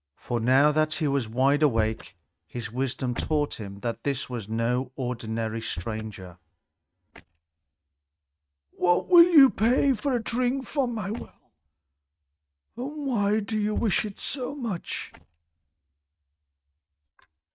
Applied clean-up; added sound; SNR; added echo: neural mask model RNNoise.